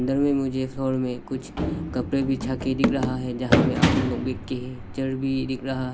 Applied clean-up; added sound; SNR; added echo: none; Run; 1 dB; none.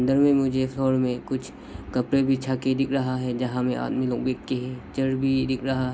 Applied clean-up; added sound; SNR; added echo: none; none; none; none.